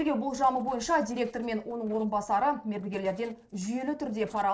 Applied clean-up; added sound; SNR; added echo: neural separator model SepFormer DNS4.